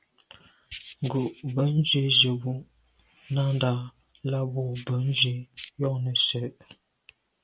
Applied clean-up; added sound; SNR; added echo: none; none; none; none.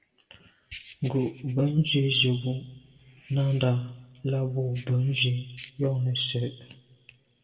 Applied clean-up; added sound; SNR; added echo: none; none; none; reverberation time 1.0 s.